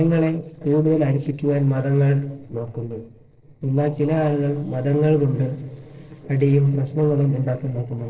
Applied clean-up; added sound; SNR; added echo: neural separator model SepFormer DNS4.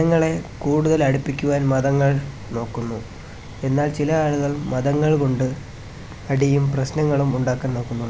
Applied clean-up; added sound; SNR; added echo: none; none; none; none.